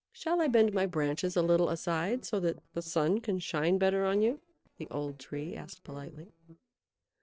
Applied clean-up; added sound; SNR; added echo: neural separator model SepFormer DNS4.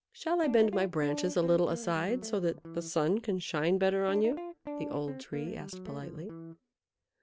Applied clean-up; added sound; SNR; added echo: none; Guitar; 11 dB; none.